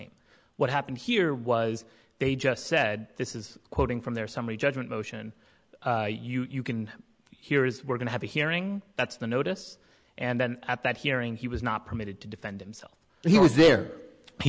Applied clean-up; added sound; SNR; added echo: none; none; none; none.